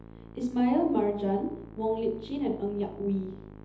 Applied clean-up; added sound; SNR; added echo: none; Musical instrument; 17 dB; reverberation time 0.8 s.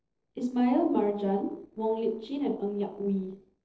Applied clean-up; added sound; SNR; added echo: neural separator model SepFormer DNS4.